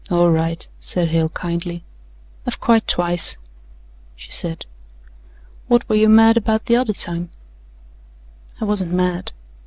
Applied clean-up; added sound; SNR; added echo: none; none; none; none.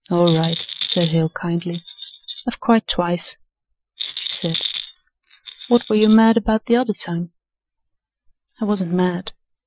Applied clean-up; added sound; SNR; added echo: classical method Wiener filter.